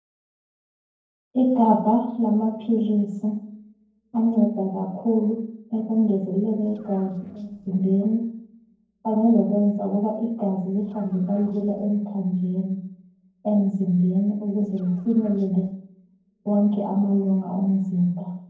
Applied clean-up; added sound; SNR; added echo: neural separator model SepFormer DNS4.